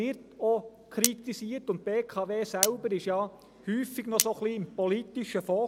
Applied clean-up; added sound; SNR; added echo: none; Cutlery, silverware; 5 dB; none.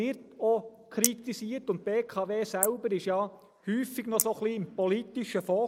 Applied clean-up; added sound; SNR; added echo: neural mask model Resemble Enhance denoiser.